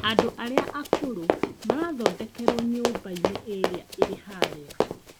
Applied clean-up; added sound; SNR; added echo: none; Run; -4 dB; none.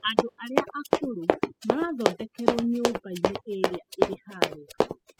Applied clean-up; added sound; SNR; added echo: classical method spectral subtraction.